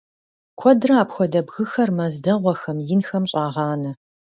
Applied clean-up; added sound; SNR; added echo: none; none; none; none.